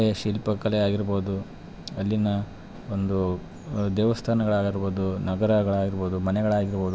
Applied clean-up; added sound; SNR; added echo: none; none; none; none.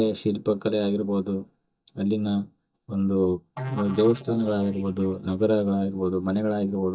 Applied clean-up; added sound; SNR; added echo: neural mask model DeepFilterNet 3.